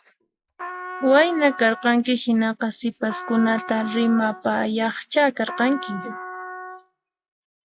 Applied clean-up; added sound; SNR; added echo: classical method log-MMSE.